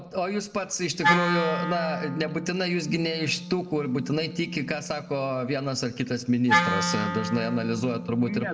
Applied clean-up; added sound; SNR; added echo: none; Wind instrument, woodwind instrument; 3 dB; reverberation time 0.9 s.